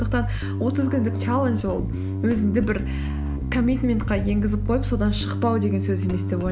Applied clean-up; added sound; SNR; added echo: none; Bass guitar; 1 dB; none.